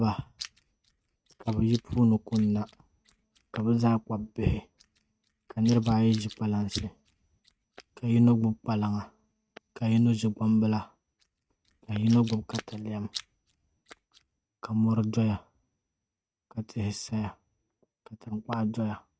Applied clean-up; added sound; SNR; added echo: neural mask model RNNoise.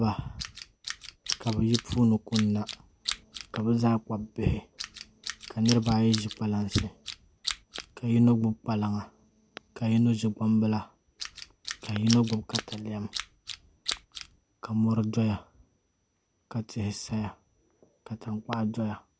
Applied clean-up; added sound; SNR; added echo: none; Tools; 10 dB; none.